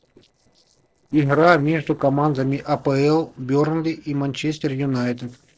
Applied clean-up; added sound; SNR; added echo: neural separator model SepFormer DNS4.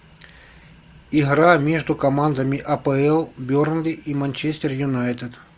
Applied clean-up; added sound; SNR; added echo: none; none; none; none.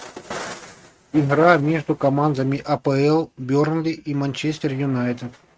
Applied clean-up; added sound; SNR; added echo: neural mask model RNNoise.